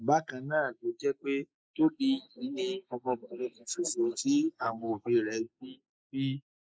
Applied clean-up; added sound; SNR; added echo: neural mask model Resemble Enhance denoiser.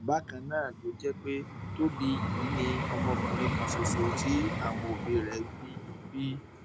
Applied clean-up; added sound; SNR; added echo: none; Vehicle; 0 dB; none.